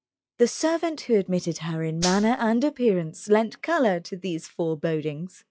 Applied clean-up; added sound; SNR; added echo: classical method log-MMSE.